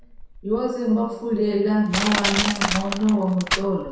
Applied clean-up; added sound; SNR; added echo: none; Crushing; 6 dB; reverberation time 0.7 s.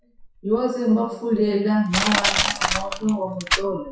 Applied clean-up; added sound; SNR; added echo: classical method WPE with log-MMSE.